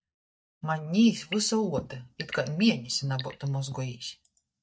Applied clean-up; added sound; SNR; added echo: neural mask model DeepFilterNet 3.